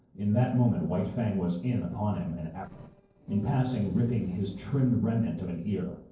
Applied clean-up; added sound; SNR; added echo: neural separator model SepFormer DNS4.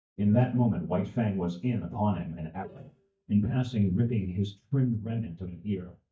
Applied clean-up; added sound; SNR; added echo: neural mask model DeepFilterNet 3.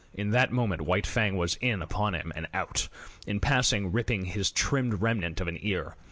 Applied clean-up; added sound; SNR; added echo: none; none; none; none.